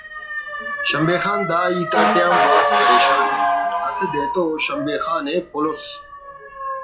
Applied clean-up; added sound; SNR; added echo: classical method WPE with log-MMSE.